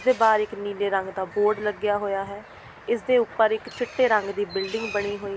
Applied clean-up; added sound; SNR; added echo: none; Bird; 19 dB; none.